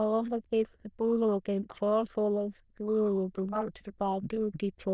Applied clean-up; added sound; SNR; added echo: neural diffusion model UNIVERSE++.